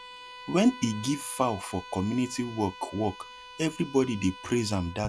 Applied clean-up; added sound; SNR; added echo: none; Bowed string instrument; 16 dB; none.